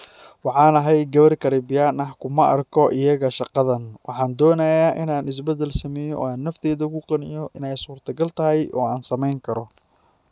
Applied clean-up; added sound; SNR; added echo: none; none; none; none.